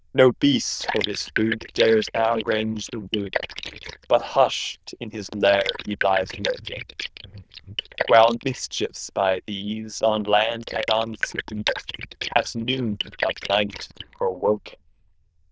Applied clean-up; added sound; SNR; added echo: neural diffusion model UNIVERSE++.